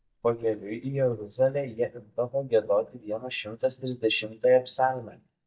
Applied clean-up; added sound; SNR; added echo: neural mask model DeepFilterNet 3.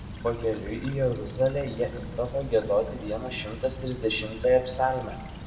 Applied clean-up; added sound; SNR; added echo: none; Stream / Trickle, dribble; 11 dB; reverberation time 0.8 s.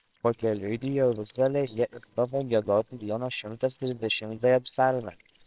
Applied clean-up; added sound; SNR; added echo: neural separator model SepFormer WHAMR!.